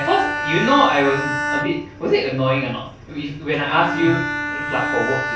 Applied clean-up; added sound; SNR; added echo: none; Bowed string instrument; 5 dB; reverberation time 0.3 s.